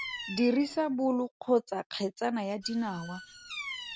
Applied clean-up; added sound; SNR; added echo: none; Bird vocalization, bird call, bird song; 13 dB; none.